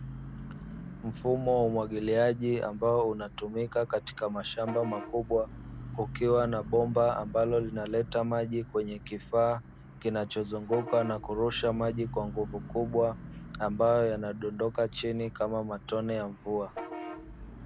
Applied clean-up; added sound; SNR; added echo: none; Bus / Vehicle horn, car horn, honking; 13 dB; none.